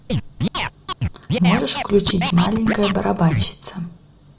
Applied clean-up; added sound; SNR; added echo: none; Scratching (performance technique); 5 dB; reverberation time 0.2 s.